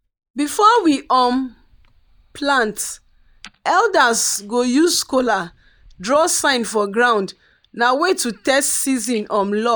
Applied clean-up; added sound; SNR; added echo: neural mask model DeepFilterNet 3.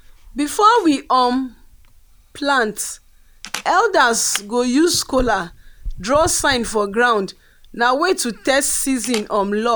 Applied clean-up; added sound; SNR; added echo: none; Camera; 17 dB; none.